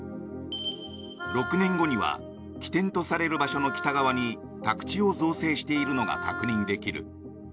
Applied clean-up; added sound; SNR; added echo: none; Wind instrument, woodwind instrument; 9 dB; none.